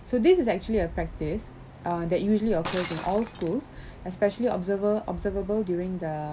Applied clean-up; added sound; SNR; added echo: none; Shatter; 15 dB; none.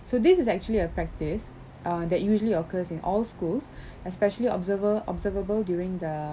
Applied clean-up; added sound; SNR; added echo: none; none; none; none.